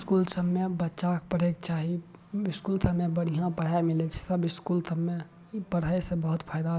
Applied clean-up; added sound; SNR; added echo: none; none; none; none.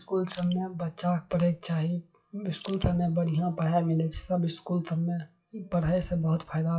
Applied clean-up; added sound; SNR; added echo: classical method WPE with log-MMSE.